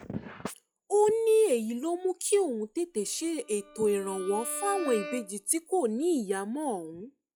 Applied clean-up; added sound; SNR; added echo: classical method log-MMSE.